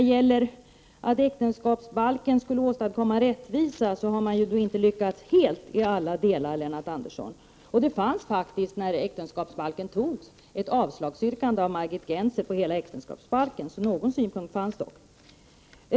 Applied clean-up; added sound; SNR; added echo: none; none; none; none.